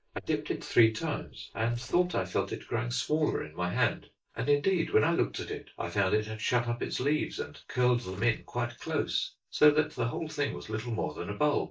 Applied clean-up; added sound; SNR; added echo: neural mask model DeepFilterNet 3.